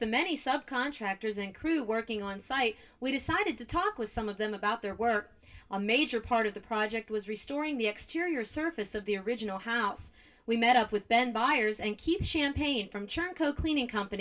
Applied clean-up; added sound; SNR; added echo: none; none; none; reverberation time 0.2 s.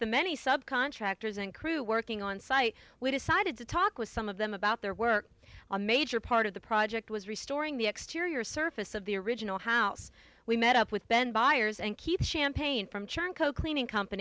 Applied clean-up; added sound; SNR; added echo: none; none; none; none.